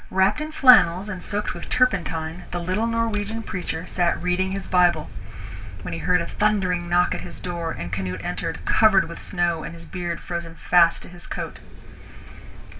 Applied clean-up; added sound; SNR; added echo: none; Vehicle; 9 dB; reverberation time 0.2 s.